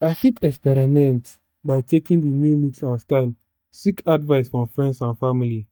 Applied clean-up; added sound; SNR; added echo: neural mask model DeepFilterNet 3.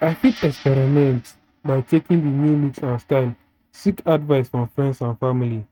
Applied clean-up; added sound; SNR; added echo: neural mask model RNNoise.